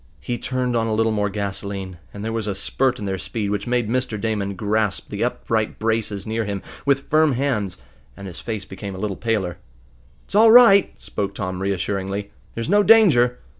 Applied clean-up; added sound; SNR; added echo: none; none; none; none.